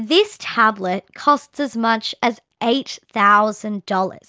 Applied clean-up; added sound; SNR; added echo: none; none; none; none.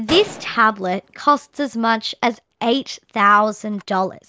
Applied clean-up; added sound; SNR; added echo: none; Gunshot, gunfire; 18 dB; none.